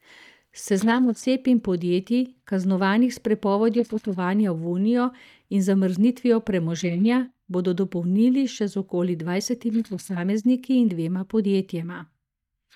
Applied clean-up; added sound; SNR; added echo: neural mask model DeepFilterNet 3.